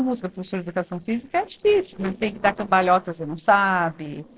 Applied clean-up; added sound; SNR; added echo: neural separator model SepFormer DNS4.